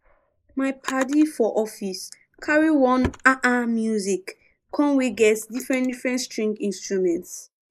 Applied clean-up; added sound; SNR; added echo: neural mask model Resemble Enhance denoiser.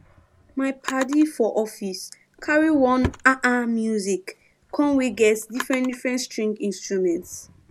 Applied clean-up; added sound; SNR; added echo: none; Drawer open or close; 16 dB; none.